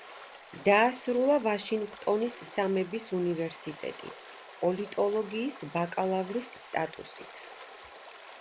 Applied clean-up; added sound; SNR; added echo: none; Stream; 17 dB; none.